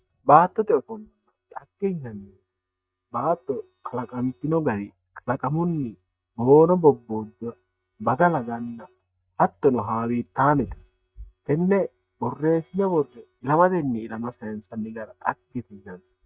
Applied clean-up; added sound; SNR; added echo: neural mask model DeepFilterNet 3.